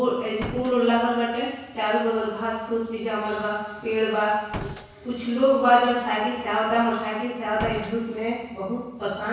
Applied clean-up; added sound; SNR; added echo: none; Slam; 10 dB; reverberation time 1.1 s.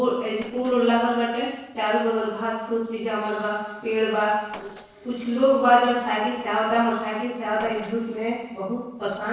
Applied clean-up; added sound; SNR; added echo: neural separator model SepFormer DNS4.